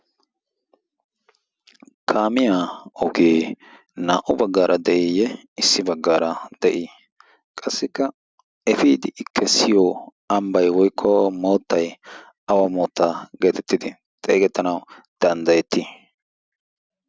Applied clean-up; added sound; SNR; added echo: none; none; none; none.